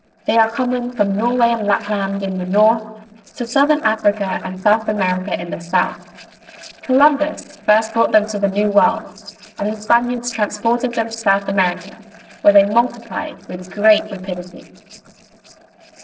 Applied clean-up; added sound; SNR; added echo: neural separator model SepFormer DNS4.